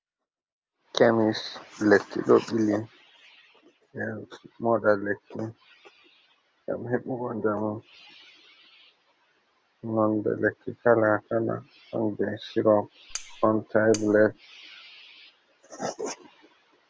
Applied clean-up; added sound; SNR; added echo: none; Cutlery, silverware; 13 dB; none.